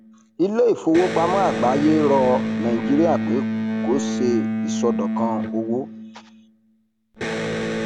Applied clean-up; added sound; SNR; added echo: none; Electric guitar; 3 dB; none.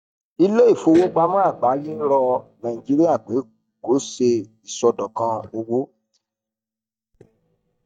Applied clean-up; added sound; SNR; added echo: neural mask model DeepFilterNet 3.